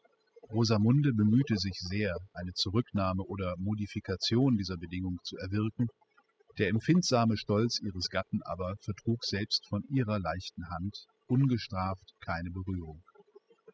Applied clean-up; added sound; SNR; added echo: classical method spectral subtraction.